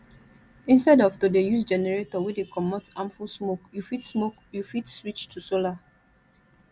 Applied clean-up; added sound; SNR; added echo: none; none; none; none.